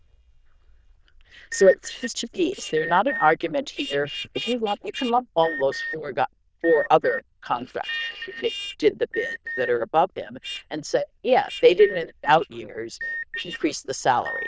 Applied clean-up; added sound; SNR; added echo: neural diffusion model UNIVERSE++.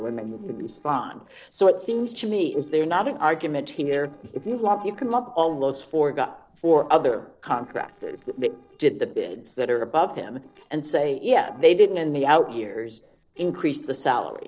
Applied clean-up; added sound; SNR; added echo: neural separator model SepFormer DNS4.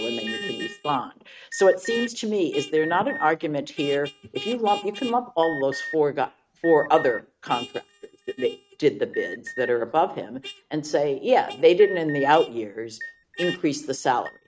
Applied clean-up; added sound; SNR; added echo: neural mask model RNNoise.